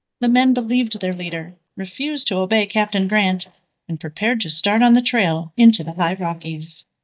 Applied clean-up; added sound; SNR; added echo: neural mask model DeepFilterNet 3.